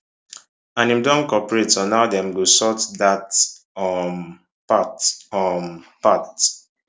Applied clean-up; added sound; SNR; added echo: none; none; none; none.